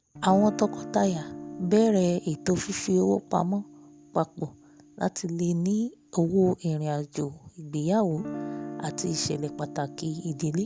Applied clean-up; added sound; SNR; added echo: none; Guitar; 14 dB; none.